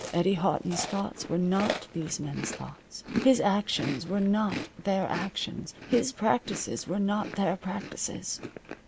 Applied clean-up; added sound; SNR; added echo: none; Chewing, mastication; 10 dB; none.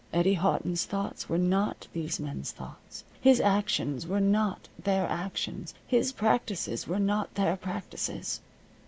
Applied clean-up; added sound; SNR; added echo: none; none; none; none.